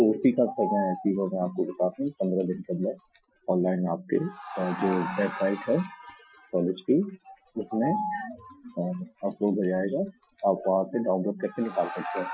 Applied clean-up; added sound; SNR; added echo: classical method Wiener filter.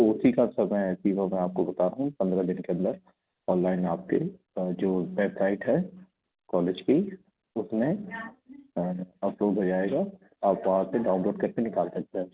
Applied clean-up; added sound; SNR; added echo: none; none; none; none.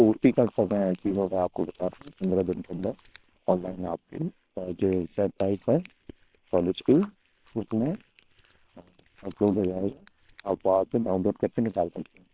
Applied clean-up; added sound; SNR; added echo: neural separator model SepFormer WHAM!.